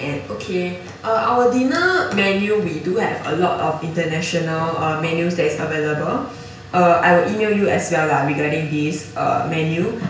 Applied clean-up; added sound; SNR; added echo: none; none; none; reverberation time 0.5 s.